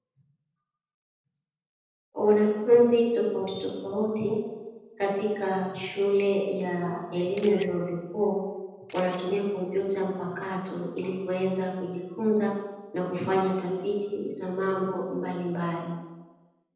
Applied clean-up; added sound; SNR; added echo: neural separator model SepFormer DNS4.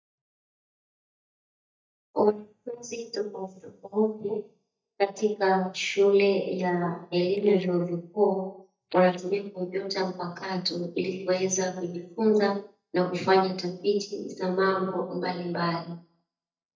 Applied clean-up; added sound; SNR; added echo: neural mask model DeepFilterNet 3.